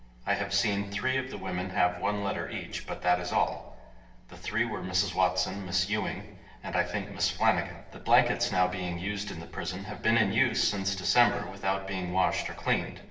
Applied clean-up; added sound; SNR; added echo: none; none; none; reverberation time 0.8 s.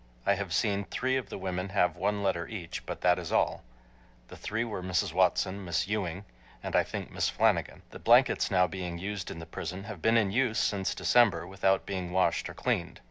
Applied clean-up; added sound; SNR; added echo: none; none; none; none.